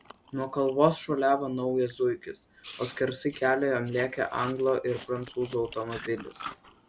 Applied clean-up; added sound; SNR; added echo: none; Chewing, mastication; 18 dB; none.